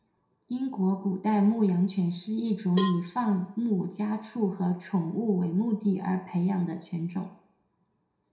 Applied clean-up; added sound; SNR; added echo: none; Cowbell; 12 dB; reverberation time 0.6 s.